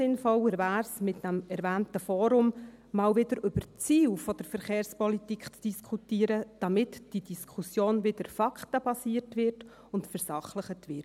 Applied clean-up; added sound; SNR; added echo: none; none; none; none.